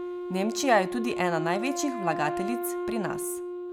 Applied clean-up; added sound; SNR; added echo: none; Wind instrument, woodwind instrument; 4 dB; none.